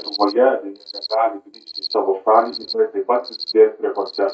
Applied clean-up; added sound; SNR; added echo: neural mask model DeepFilterNet 3.